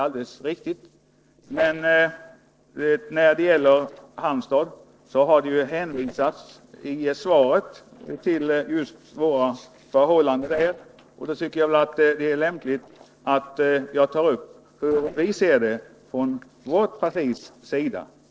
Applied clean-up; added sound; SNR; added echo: neural separator model SepFormer DNS4.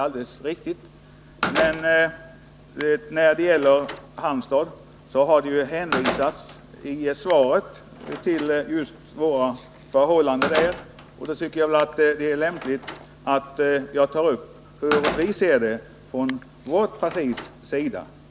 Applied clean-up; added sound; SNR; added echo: none; Slam; 11 dB; none.